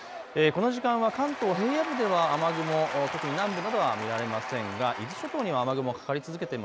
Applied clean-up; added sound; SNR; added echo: none; Applause / Crowd / Cheering; 8 dB; none.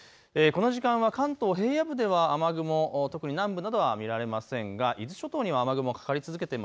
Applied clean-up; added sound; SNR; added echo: none; none; none; none.